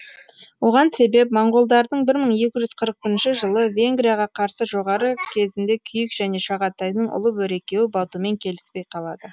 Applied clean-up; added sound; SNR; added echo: none; none; none; none.